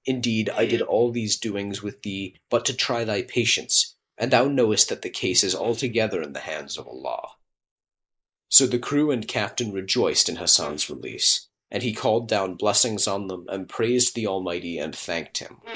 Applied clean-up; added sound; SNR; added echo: neural mask model Resemble Enhance denoiser.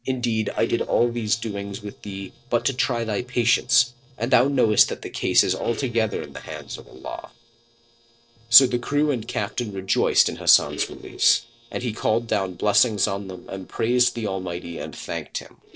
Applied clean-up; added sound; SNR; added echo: neural separator model SepFormer DNS4.